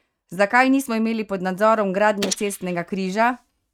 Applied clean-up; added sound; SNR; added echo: neural mask model RNNoise.